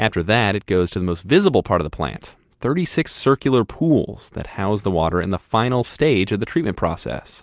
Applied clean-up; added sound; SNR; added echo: none; none; none; none.